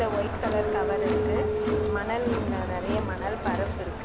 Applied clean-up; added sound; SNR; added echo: none; Crowd + Telephone; -4 dB; none.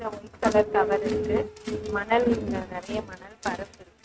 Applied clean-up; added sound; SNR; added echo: neural mask model RNNoise.